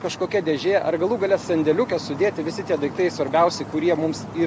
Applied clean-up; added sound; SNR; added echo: none; none; none; none.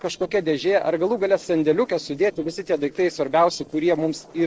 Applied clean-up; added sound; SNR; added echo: neural separator model SepFormer DNS4.